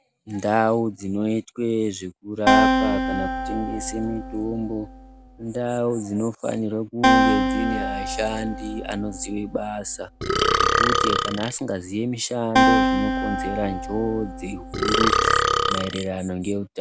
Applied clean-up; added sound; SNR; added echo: none; Acoustic guitar + Burping, eructation; -4 dB; none.